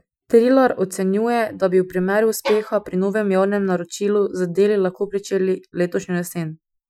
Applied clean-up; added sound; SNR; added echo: classical method Wiener filter.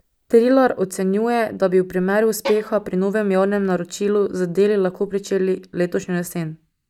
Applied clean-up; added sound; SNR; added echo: neural mask model DeepFilterNet 3.